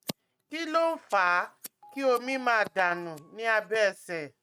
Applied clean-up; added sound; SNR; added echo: neural mask model RNNoise.